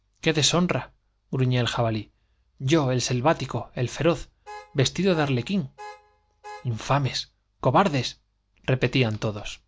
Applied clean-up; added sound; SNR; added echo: none; Alarm / Car; 19 dB; none.